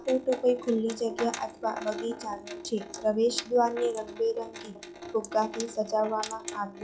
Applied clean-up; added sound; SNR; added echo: classical method log-MMSE.